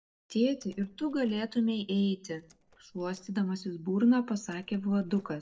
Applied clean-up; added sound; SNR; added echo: neural separator model SepFormer DNS4.